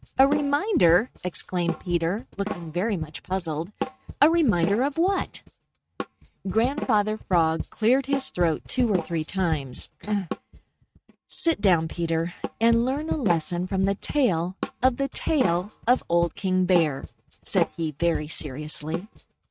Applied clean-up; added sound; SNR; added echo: neural mask model RNNoise.